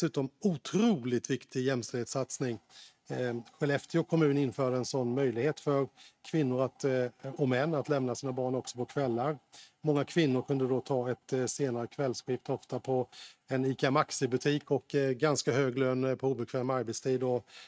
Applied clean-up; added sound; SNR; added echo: neural mask model RNNoise.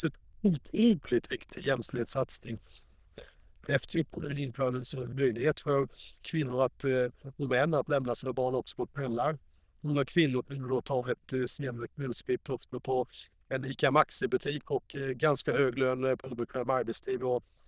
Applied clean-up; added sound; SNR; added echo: neural diffusion model UNIVERSE++.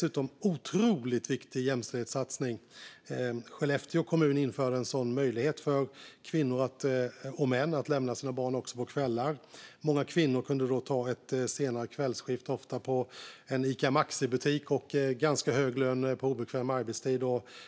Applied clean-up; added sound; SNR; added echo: none; none; none; none.